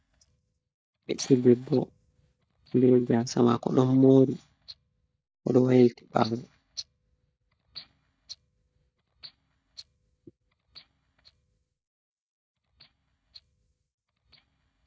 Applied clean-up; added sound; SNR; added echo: neural mask model DeepFilterNet 3.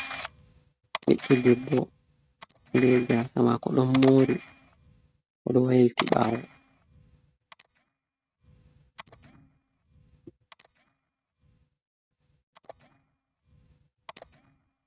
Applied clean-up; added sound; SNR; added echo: neural mask model RNNoise.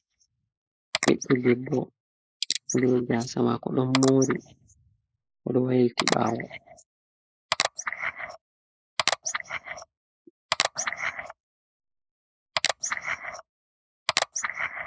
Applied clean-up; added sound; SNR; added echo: neural mask model Resemble Enhance denoiser.